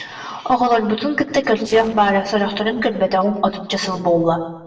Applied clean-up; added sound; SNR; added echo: neural separator model SepFormer DNS4.